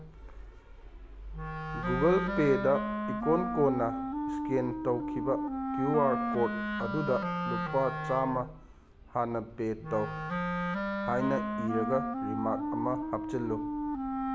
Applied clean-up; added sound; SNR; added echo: none; Wind instrument, woodwind instrument; 2 dB; none.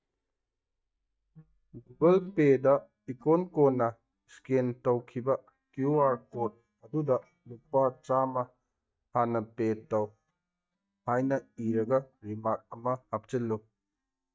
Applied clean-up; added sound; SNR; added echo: neural mask model DeepFilterNet 3.